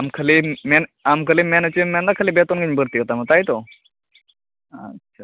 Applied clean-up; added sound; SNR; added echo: none; none; none; none.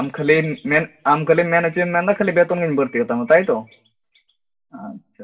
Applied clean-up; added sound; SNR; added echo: none; none; none; reverberation time 0.2 s.